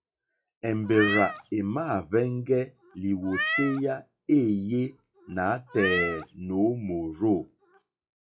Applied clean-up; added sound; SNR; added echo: classical method log-MMSE.